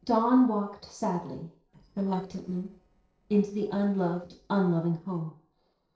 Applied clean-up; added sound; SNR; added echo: neural separator model SepFormer DNS4.